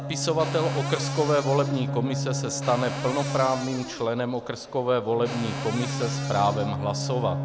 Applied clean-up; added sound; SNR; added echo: none; Cupboard open or close + Bowed string instrument; 4 dB; none.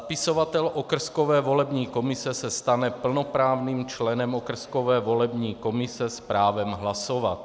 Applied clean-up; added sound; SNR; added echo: none; none; none; none.